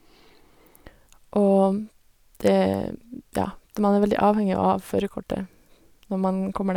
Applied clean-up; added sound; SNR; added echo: none; none; none; none.